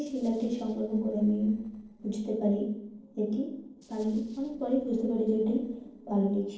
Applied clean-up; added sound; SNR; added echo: neural separator model SepFormer DNS4.